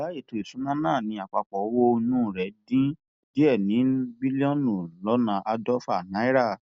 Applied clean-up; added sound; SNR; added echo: none; none; none; none.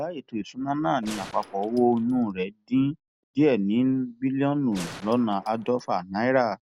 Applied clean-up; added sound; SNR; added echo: none; Gunshot, gunfire; 17 dB; none.